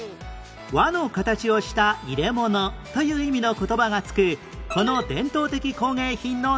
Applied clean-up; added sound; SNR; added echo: none; none; none; none.